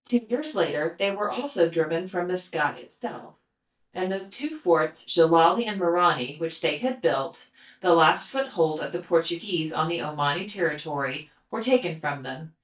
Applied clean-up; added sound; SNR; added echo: neural mask model DeepFilterNet 3.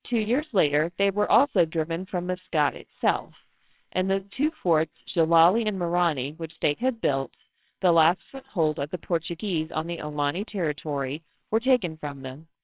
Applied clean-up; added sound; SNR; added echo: neural separator model SepFormer WHAMR!.